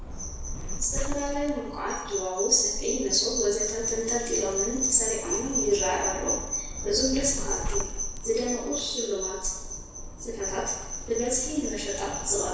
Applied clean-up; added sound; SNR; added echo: none; Zipper (clothing); 8 dB; reverberation time 1.0 s.